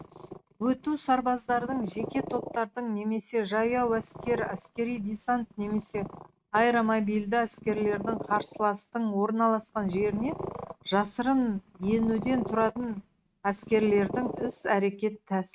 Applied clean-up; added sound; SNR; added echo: neural mask model RNNoise.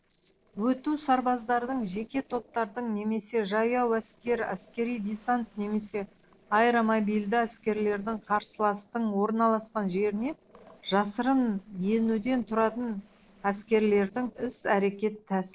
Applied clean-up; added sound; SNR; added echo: neural separator model SepFormer DNS4.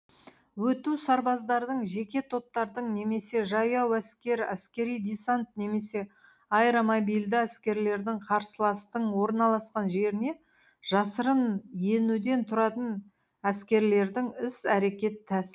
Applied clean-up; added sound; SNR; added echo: none; none; none; none.